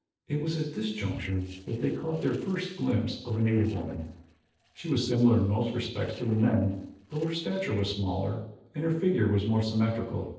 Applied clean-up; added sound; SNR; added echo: neural separator model SepFormer DNS4.